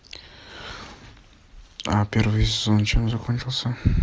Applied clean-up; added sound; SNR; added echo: none; none; none; none.